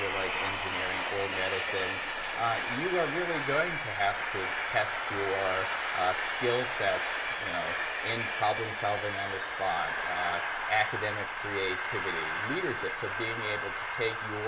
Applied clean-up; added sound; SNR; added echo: none; Train; 0 dB; reverberation time 1.0 s.